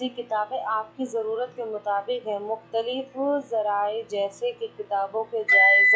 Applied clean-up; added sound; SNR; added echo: classical method log-MMSE.